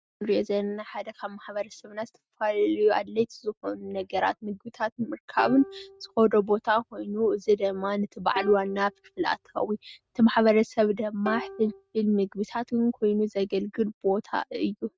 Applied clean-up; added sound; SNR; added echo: neural mask model RNNoise.